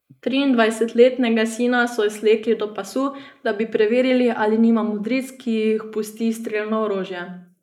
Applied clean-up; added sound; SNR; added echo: neural mask model Resemble Enhance denoiser.